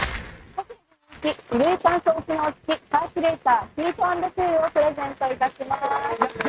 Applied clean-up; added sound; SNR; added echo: neural mask model RNNoise.